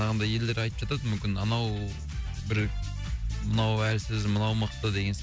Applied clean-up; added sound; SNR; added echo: none; none; none; none.